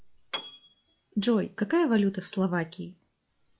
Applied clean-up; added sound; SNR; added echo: classical method log-MMSE.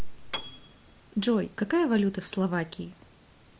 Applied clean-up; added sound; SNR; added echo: none; Piano; 16 dB; none.